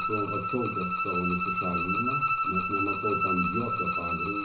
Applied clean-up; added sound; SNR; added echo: none; Bowed string instrument; -4 dB; reverberation time 0.4 s.